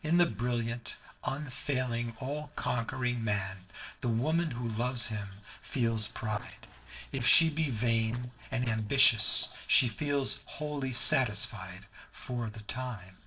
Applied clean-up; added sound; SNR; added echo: neural separator model SepFormer DNS4.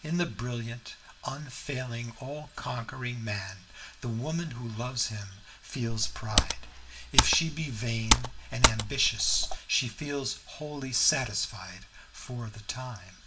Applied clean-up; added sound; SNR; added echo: none; Computer keyboard; -4 dB; reverberation time 0.2 s.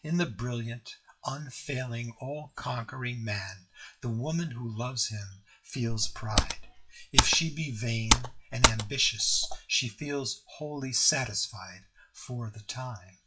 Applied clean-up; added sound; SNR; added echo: classical method WPE with log-MMSE.